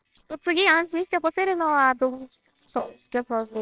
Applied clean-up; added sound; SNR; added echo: neural separator model SepFormer WHAMR!.